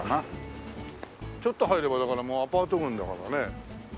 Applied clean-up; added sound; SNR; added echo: none; none; none; none.